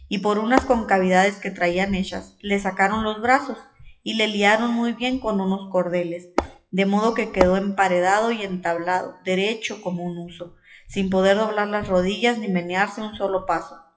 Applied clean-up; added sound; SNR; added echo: classical method WPE with log-MMSE.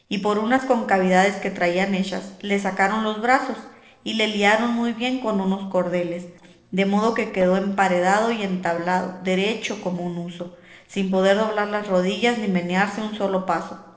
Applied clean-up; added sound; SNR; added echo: neural separator model SepFormer DNS4.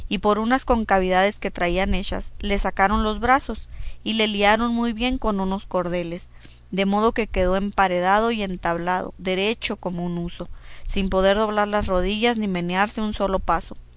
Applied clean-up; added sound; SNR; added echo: none; none; none; none.